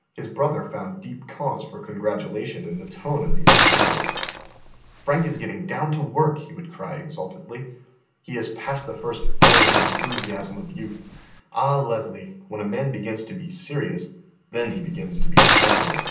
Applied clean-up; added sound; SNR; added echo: none; Shatter; -4 dB; reverberation time 0.6 s.